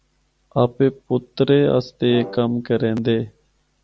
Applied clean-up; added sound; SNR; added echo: none; Brass instrument; 16 dB; none.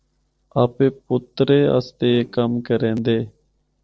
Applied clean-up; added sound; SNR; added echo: neural separator model SepFormer DNS4.